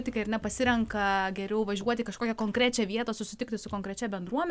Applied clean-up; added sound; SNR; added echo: none; none; none; none.